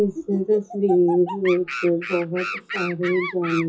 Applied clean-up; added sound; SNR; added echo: classical method WPE with log-MMSE.